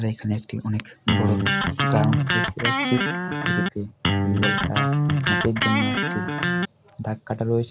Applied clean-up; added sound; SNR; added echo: none; Electric guitar; -5 dB; none.